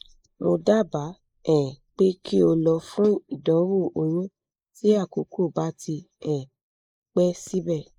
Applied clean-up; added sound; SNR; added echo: neural mask model Resemble Enhance denoiser.